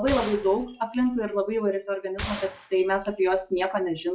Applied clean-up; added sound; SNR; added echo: classical method log-MMSE.